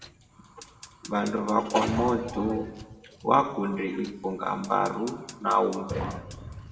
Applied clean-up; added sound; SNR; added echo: none; Fire; 13 dB; reverberation time 1.0 s.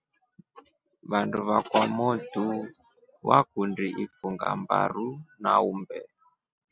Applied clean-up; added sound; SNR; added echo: none; none; none; none.